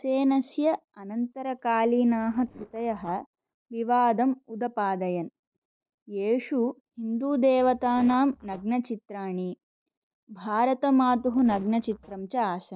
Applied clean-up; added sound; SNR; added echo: neural separator model SepFormer DNS4.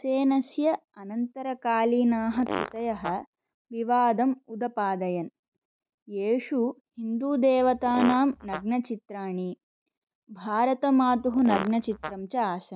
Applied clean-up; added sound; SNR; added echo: none; Chirp, tweet + Fart; 10 dB; none.